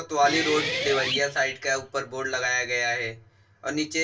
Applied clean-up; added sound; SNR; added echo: none; Guitar; 5 dB; reverberation time 0.2 s.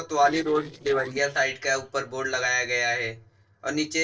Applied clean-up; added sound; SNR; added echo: neural separator model SepFormer DNS4.